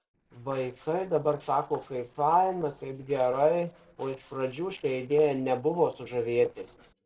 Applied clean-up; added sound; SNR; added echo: neural separator model SepFormer DNS4.